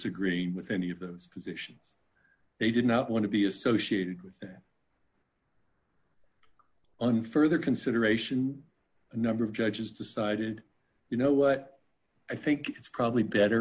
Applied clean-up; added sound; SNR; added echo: none; none; none; none.